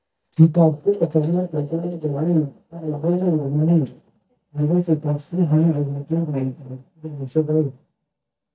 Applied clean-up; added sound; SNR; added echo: neural mask model DeepFilterNet 3.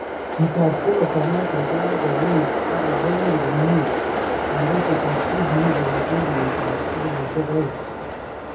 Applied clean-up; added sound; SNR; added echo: none; Train; -1 dB; reverberation time 0.3 s.